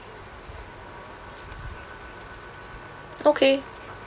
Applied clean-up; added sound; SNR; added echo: none; none; none; none.